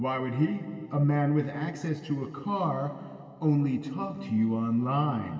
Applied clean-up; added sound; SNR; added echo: none; none; none; reverberation time 2.6 s.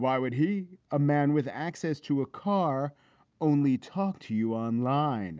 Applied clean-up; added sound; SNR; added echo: none; none; none; none.